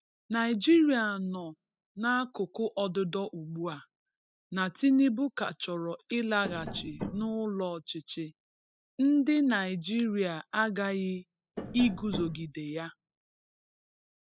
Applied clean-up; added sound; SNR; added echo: classical method spectral subtraction.